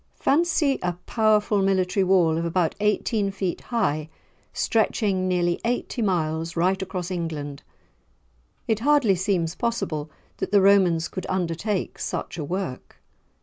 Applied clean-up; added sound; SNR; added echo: none; none; none; none.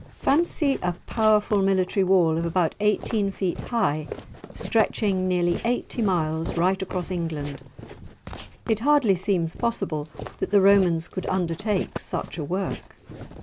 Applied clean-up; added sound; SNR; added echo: none; Walk, footsteps; 14 dB; none.